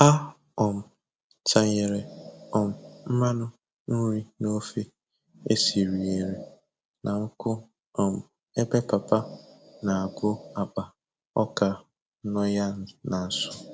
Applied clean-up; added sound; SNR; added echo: none; none; none; none.